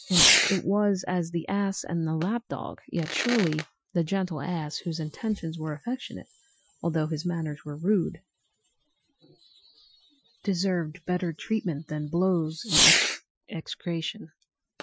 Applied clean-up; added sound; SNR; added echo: classical method Wiener filter.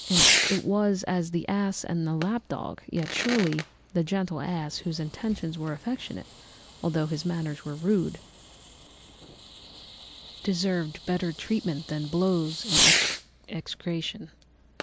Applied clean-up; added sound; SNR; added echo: none; Fireworks; 3 dB; none.